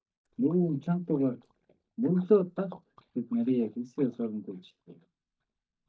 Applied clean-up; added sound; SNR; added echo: neural mask model DeepFilterNet 3.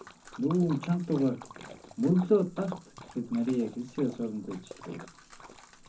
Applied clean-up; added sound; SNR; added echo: none; Splash, splatter; 17 dB; reverberation time 0.3 s.